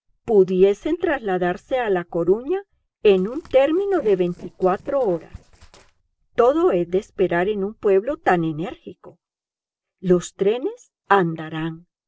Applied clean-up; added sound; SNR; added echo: neural separator model SepFormer DNS4.